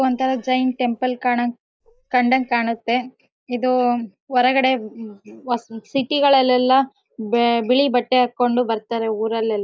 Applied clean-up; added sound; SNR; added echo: neural mask model DeepFilterNet 3.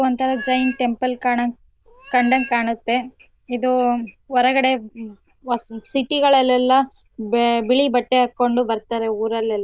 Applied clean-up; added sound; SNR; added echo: neural diffusion model UNIVERSE++.